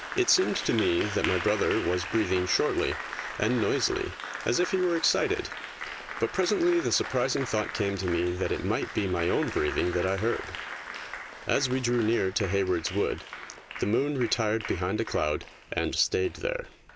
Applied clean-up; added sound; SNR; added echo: none; Applause; 10 dB; none.